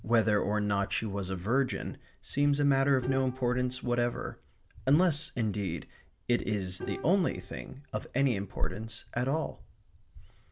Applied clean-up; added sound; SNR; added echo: none; Bowed string instrument; 16 dB; none.